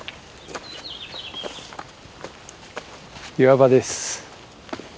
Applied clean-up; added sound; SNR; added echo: none; none; none; none.